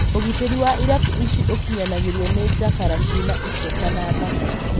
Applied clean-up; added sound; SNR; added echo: none; Rain; -5 dB; none.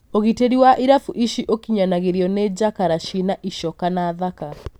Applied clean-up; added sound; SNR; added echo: none; none; none; none.